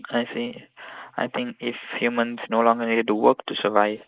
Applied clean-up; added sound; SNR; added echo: neural mask model Resemble Enhance denoiser.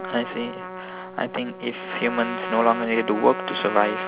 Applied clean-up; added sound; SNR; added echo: none; Trumpet; 8 dB; none.